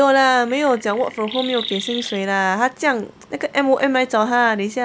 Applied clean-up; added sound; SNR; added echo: none; Chirp, tweet; 12 dB; none.